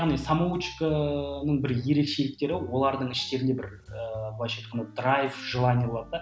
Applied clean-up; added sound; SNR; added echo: none; none; none; none.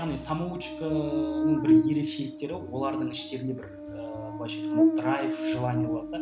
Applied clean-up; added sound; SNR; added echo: none; Buzz; -5 dB; none.